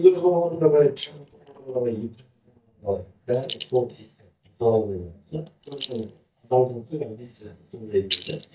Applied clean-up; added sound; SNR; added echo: neural mask model DeepFilterNet 3.